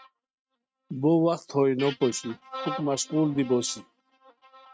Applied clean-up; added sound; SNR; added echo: neural mask model RNNoise.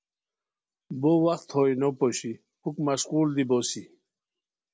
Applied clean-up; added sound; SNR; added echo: none; none; none; none.